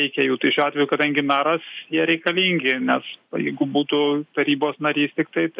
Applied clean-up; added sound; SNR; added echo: none; none; none; none.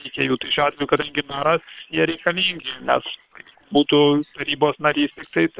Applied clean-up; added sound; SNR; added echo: neural separator model SepFormer WHAM!.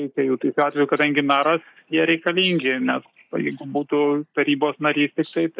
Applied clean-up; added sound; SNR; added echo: neural mask model DeepFilterNet 3.